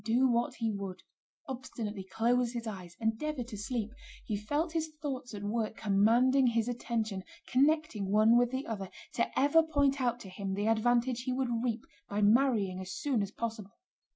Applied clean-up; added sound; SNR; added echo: none; none; none; none.